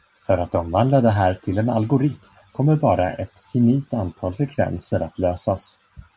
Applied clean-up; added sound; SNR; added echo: none; none; none; none.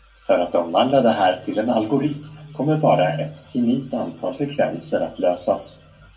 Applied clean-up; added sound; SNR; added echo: none; none; none; reverberation time 0.2 s.